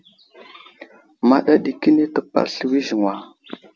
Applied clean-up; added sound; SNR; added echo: none; none; none; none.